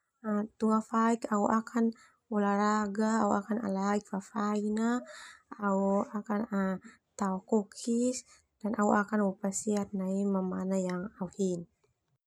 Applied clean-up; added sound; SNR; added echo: none; none; none; none.